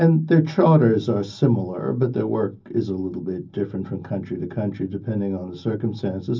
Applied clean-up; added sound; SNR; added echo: none; none; none; reverberation time 0.4 s.